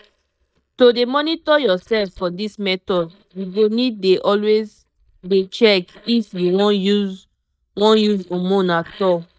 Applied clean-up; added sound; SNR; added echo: neural mask model DeepFilterNet 3.